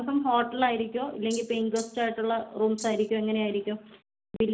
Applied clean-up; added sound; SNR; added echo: none; Rattle (instrument); 15 dB; none.